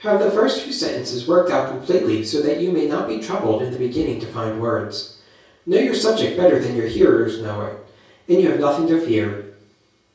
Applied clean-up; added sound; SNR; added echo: none; none; none; reverberation time 0.6 s.